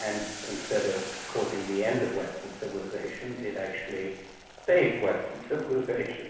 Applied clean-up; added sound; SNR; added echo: none; Boiling; 14 dB; reverberation time 1.1 s.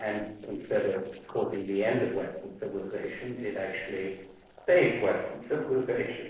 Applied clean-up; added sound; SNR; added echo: neural separator model SepFormer DNS4.